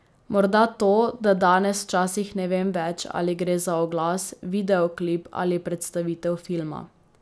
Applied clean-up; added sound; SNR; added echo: none; none; none; none.